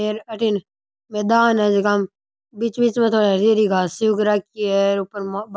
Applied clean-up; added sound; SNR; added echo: none; none; none; none.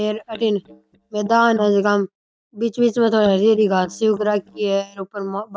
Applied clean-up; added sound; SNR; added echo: neural mask model DeepFilterNet 3.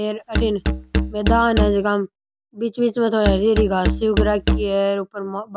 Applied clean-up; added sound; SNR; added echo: none; Musical instrument; 2 dB; none.